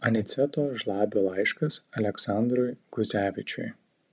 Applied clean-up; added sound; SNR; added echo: none; none; none; none.